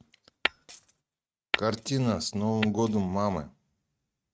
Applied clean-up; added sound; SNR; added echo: neural mask model RNNoise.